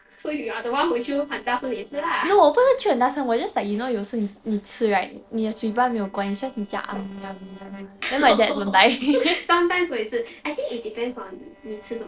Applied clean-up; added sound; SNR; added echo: neural separator model SepFormer DNS4.